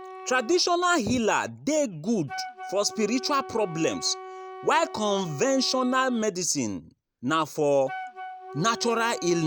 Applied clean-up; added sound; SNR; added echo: none; Wind instrument, woodwind instrument; 15 dB; none.